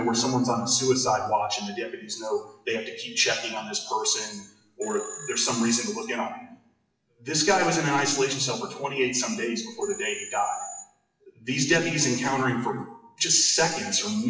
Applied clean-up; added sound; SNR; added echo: classical method WPE with log-MMSE.